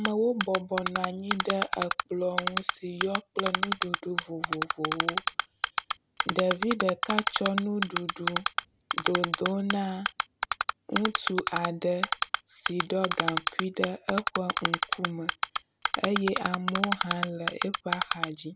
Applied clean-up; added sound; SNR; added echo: none; Typing; 0 dB; none.